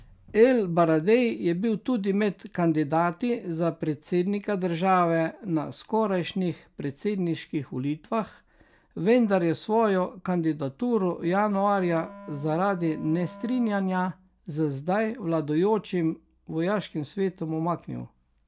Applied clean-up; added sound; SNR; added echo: none; Wind instrument, woodwind instrument; 20 dB; none.